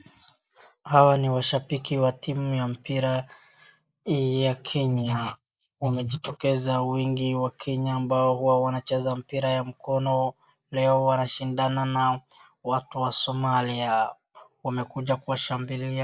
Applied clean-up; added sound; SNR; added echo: neural mask model Resemble Enhance denoiser.